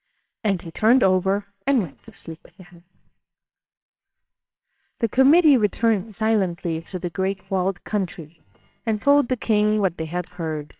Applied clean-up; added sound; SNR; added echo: neural separator model SepFormer WHAMR!.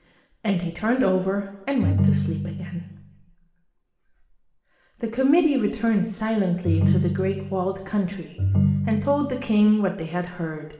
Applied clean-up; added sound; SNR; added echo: none; Ringtone; -1 dB; reverberation time 1.0 s.